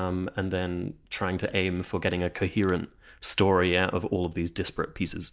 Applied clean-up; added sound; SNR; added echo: none; none; none; none.